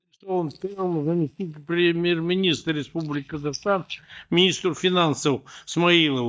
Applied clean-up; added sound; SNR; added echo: neural mask model DeepFilterNet 3.